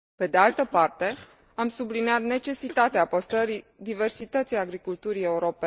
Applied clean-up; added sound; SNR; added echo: neural mask model DeepFilterNet 3.